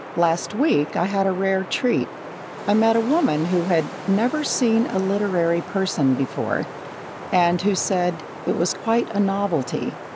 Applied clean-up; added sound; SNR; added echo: none; Wind; 12 dB; none.